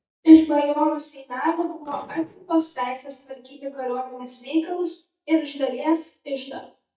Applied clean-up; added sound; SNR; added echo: neural mask model DeepFilterNet 3.